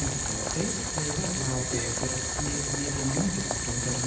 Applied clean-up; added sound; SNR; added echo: none; Boiling; -3 dB; reverberation time 0.7 s.